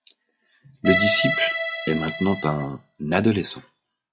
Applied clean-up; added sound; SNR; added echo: classical method log-MMSE.